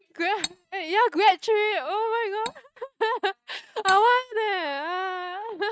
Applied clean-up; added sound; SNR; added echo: neural mask model RNNoise.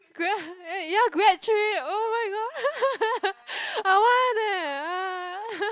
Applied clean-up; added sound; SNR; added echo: none; none; none; none.